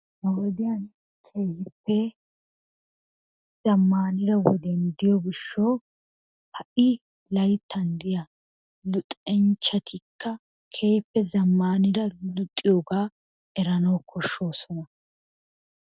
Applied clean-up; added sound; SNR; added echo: none; none; none; none.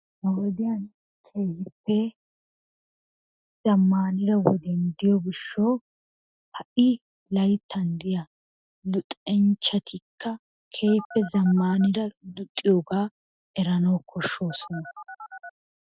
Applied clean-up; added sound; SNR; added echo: classical method Wiener filter.